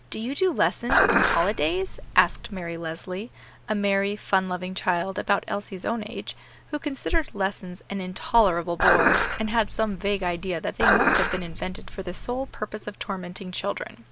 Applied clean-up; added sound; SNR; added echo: none; Dishes, pots, and pans; -2 dB; none.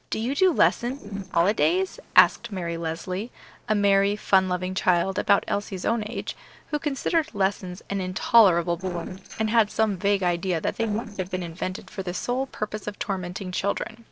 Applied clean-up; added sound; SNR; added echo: neural separator model SepFormer DNS4.